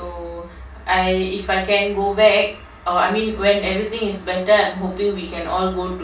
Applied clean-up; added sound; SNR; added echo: none; none; none; reverberation time 0.3 s.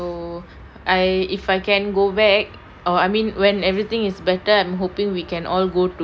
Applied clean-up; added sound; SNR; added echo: none; none; none; none.